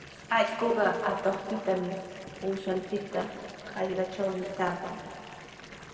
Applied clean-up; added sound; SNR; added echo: none; Fill (with liquid) / Bathtub (filling or washing) / Water tap, faucet; 16 dB; reverberation time 2.3 s.